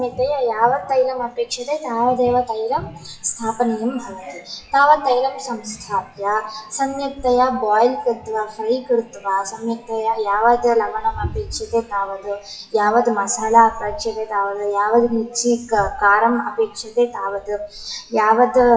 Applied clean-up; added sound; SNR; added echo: classical method WPE with log-MMSE.